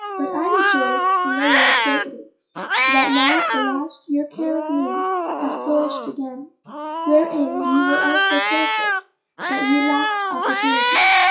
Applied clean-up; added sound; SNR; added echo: classical method WPE with log-MMSE.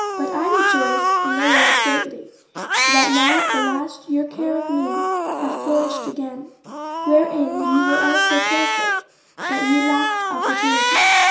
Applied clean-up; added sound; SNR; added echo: none; Cat; -3 dB; reverberation time 0.7 s.